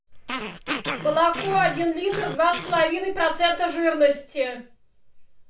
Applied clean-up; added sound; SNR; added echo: none; Growling; 9 dB; reverberation time 0.3 s.